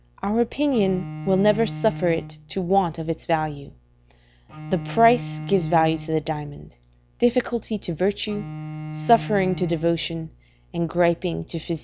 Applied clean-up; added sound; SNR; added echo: none; Bowed string instrument; 12 dB; none.